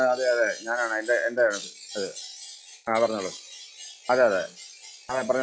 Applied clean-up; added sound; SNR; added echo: classical method log-MMSE.